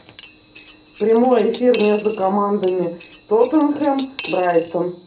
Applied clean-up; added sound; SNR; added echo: none; Cutlery, silverware / Dishes, pots, and pans; 12 dB; reverberation time 0.3 s.